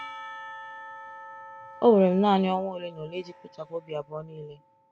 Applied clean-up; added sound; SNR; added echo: none; Church bell / Percussion; 17 dB; none.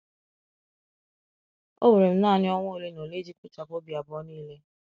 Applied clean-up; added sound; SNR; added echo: none; none; none; none.